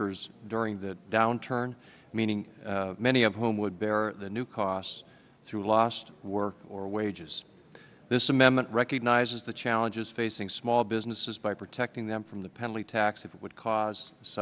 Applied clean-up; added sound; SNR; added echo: none; none; none; none.